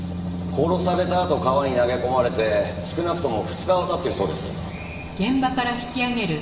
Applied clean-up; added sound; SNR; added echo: none; none; none; reverberation time 1.1 s.